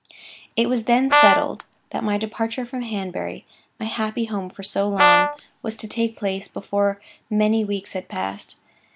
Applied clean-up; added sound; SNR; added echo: none; Brass instrument; -4 dB; none.